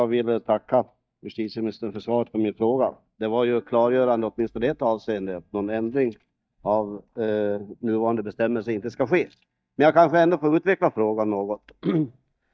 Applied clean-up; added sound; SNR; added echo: neural mask model DeepFilterNet 3.